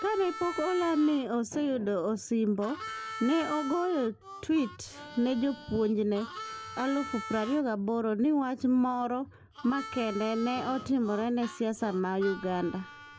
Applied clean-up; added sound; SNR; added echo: none; Harmonica; 13 dB; none.